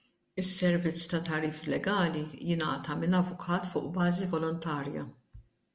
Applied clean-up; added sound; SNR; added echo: none; Bird; 19 dB; none.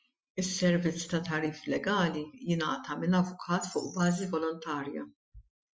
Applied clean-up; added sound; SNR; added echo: classical method Wiener filter.